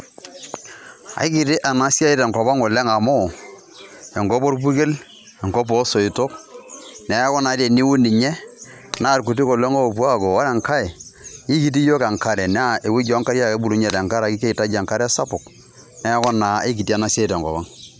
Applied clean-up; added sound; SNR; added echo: none; Shatter; 16 dB; none.